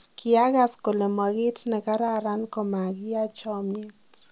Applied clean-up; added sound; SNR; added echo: none; none; none; none.